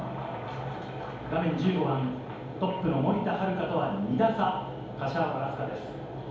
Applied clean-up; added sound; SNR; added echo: none; none; none; reverberation time 2.2 s.